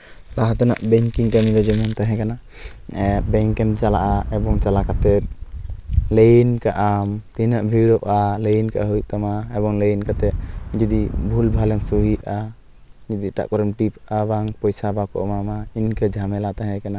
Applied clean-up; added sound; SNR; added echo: none; Wind; 5 dB; none.